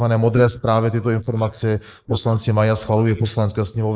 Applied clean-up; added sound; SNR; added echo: neural mask model Resemble Enhance denoiser.